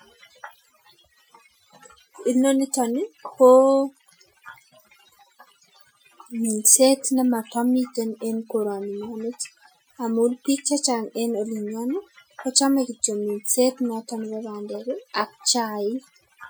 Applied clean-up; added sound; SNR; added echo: classical method Wiener filter.